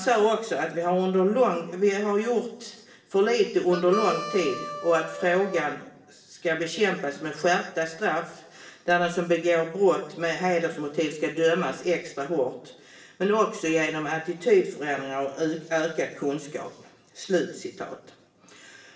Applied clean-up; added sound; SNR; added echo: none; Harmonica; 9 dB; reverberation time 0.8 s.